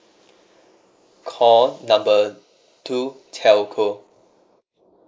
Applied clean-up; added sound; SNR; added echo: neural mask model Resemble Enhance denoiser.